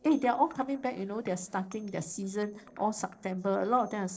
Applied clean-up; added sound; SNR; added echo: neural separator model SepFormer DNS4.